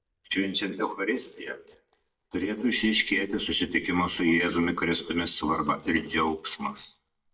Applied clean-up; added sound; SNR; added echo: neural mask model DeepFilterNet 3.